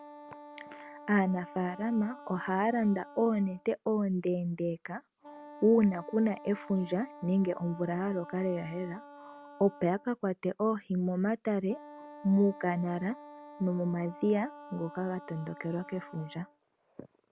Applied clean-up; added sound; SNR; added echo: none; Wind instrument, woodwind instrument; 19 dB; none.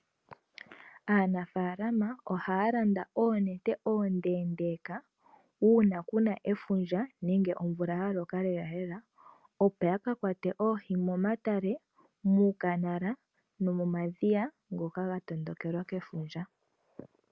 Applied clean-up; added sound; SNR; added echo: none; none; none; none.